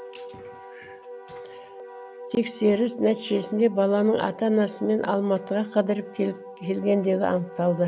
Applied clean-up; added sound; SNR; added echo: none; Wind instrument, woodwind instrument; 16 dB; none.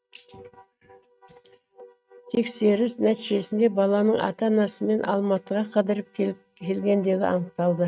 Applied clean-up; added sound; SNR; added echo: neural mask model RNNoise.